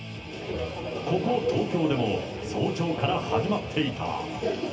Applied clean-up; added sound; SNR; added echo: none; none; none; reverberation time 0.3 s.